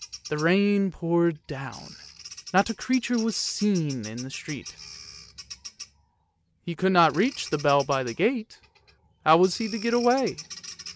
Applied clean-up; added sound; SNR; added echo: none; Bird vocalization, bird call, bird song; 17 dB; none.